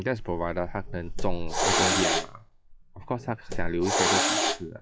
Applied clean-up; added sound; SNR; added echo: classical method log-MMSE.